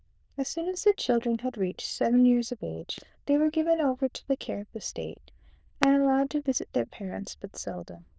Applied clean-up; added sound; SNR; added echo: neural diffusion model UNIVERSE++.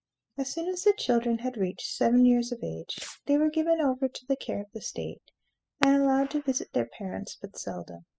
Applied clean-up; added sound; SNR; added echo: classical method spectral subtraction.